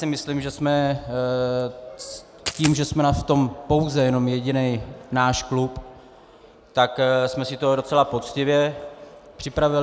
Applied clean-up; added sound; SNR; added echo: none; Coin (dropping); 7 dB; none.